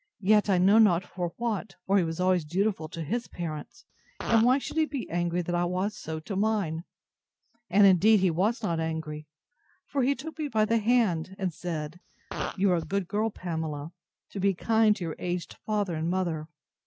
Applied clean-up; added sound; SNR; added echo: none; Fart; 12 dB; none.